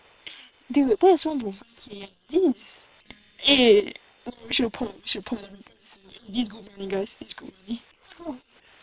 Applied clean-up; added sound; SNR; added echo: neural separator model SepFormer WHAM!.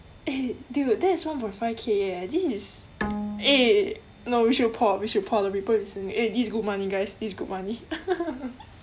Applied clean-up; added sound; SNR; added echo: none; Bowed string instrument; 11 dB; none.